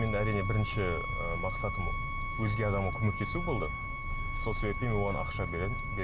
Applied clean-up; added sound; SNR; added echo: none; Bowed string instrument; 7 dB; none.